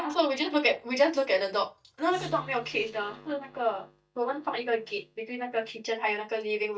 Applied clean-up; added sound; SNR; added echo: neural mask model DeepFilterNet 3.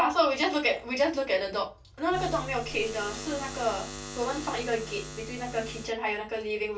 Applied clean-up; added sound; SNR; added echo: none; Buzz; 10 dB; reverberation time 0.2 s.